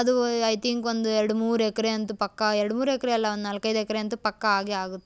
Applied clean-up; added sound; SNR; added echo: none; none; none; none.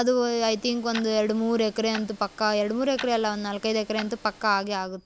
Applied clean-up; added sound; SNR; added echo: none; Tick-tock; 17 dB; none.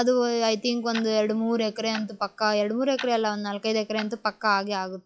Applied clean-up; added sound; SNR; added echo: classical method log-MMSE.